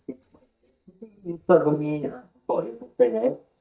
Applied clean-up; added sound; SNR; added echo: neural mask model DeepFilterNet 3.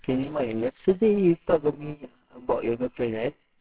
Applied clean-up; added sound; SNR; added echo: neural separator model SepFormer WHAMR!.